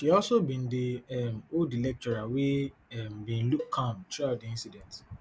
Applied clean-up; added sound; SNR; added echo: none; Cowbell; 16 dB; none.